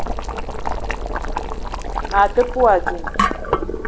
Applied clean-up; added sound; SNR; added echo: none; Boiling; 1 dB; none.